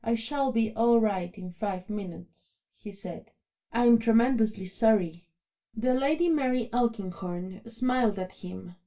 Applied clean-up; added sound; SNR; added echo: none; none; none; reverberation time 0.2 s.